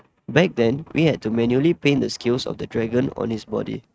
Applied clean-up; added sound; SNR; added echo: neural mask model RNNoise.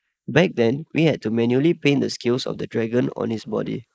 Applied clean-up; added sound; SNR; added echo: neural mask model Resemble Enhance denoiser.